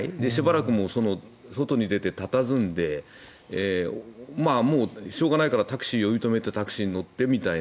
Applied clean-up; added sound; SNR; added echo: none; none; none; none.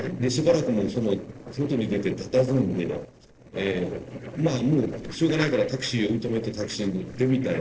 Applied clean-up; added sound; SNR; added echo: neural separator model SepFormer DNS4.